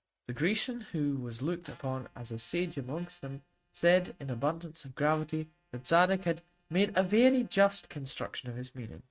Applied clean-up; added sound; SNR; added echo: neural mask model RNNoise.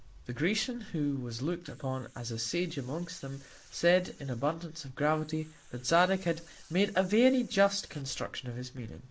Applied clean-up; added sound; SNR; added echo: neural mask model Resemble Enhance denoiser.